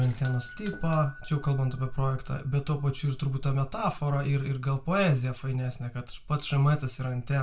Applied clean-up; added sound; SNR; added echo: none; Doorbell; 10 dB; reverberation time 0.2 s.